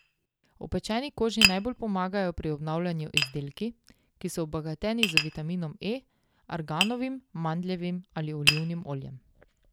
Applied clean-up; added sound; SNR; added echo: none; Tap; 2 dB; none.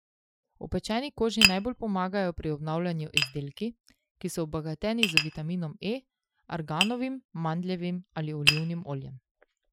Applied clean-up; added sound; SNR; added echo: classical method Wiener filter.